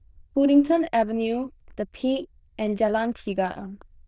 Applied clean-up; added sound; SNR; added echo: neural diffusion model UNIVERSE++.